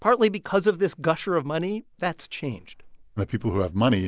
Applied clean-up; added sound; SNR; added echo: none; none; none; none.